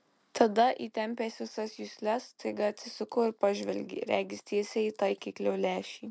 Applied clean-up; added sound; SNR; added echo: none; none; none; none.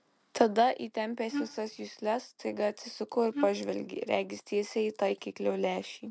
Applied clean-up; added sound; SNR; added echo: none; Wind instrument, woodwind instrument; 6 dB; none.